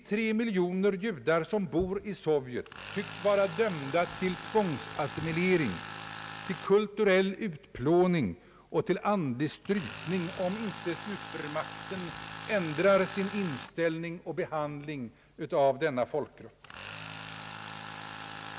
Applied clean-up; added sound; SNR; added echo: none; Tools; 13 dB; none.